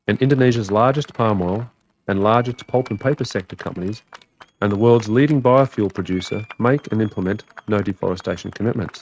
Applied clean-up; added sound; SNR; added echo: neural mask model RNNoise.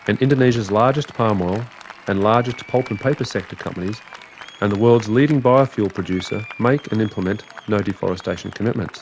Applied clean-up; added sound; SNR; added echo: none; Applause; 20 dB; none.